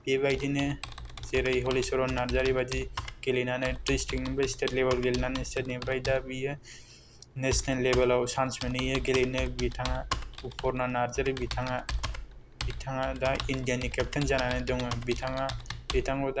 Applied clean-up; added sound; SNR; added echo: none; Computer keyboard; 7 dB; none.